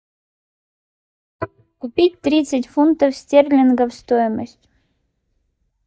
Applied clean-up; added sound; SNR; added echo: neural mask model DeepFilterNet 3.